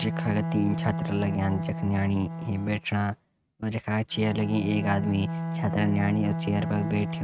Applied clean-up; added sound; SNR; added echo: neural mask model RNNoise.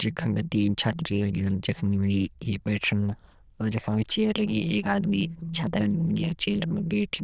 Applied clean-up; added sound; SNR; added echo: neural diffusion model UNIVERSE++.